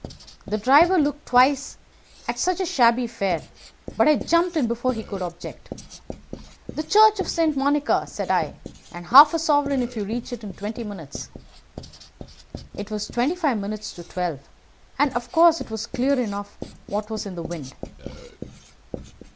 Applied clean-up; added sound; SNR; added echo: none; Writing + Burping, eructation; 17 dB; none.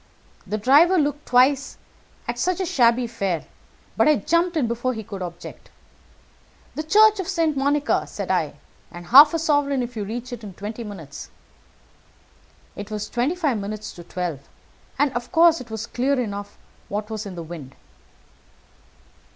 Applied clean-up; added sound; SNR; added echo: none; none; none; none.